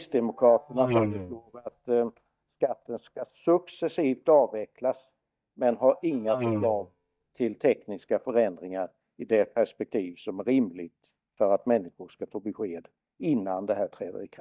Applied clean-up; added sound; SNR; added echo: neural mask model DeepFilterNet 3.